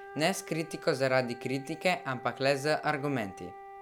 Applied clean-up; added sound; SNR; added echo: none; Wind instrument, woodwind instrument; 16 dB; none.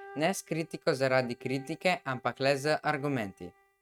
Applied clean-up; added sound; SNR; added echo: neural mask model RNNoise.